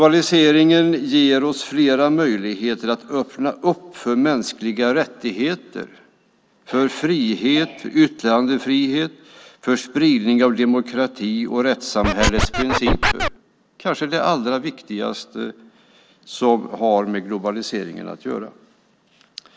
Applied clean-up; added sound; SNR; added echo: none; Scratching (performance technique); 0 dB; none.